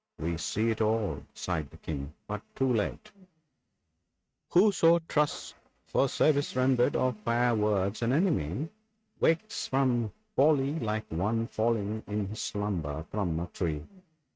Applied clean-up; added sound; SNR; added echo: neural mask model RNNoise.